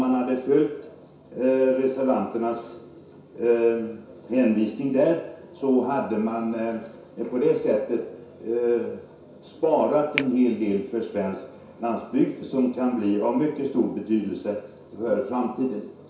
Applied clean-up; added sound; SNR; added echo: none; Finger snapping; 13 dB; reverberation time 0.6 s.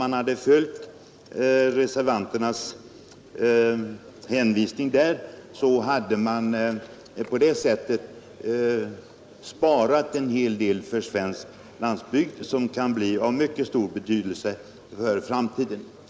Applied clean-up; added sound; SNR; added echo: none; none; none; none.